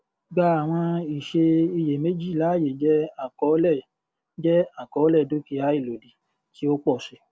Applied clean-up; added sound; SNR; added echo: none; none; none; none.